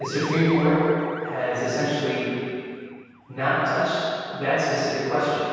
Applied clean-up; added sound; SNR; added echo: none; Motor vehicle (road) / Siren; 17 dB; reverberation time 2.2 s.